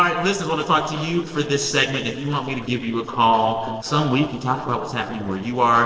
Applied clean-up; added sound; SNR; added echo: neural separator model SepFormer DNS4.